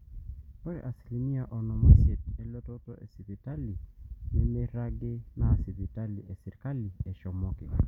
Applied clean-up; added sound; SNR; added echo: none; none; none; none.